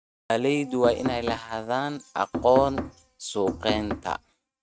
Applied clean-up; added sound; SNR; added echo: neural mask model RNNoise.